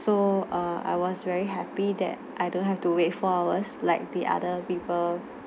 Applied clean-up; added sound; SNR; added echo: none; none; none; none.